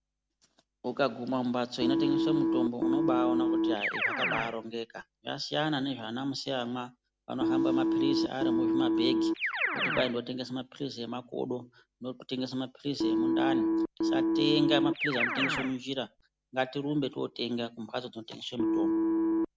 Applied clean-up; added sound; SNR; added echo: none; Keyboard (musical); -3 dB; none.